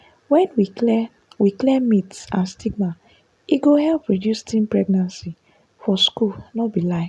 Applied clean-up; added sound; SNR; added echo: none; none; none; none.